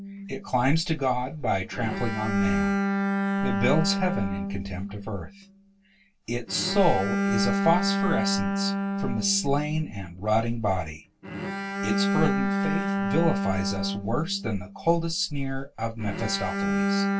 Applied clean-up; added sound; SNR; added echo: none; Bowed string instrument; 1 dB; reverberation time 0.1 s.